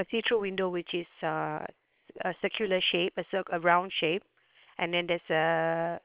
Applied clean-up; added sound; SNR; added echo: neural separator model SepFormer WHAM!.